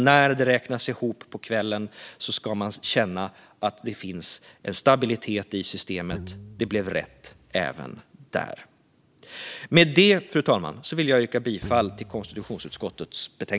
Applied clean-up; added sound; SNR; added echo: none; Guitar; 16 dB; none.